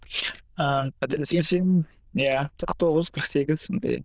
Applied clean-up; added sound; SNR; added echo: neural diffusion model UNIVERSE++.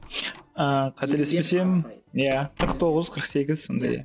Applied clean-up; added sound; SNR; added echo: none; Slam; 15 dB; none.